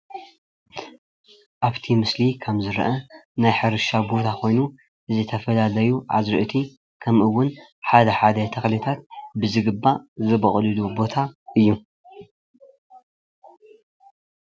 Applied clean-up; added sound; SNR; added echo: none; none; none; none.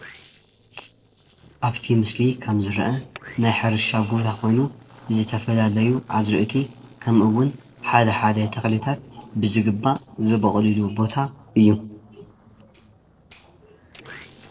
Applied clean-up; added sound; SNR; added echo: neural separator model SepFormer DNS4.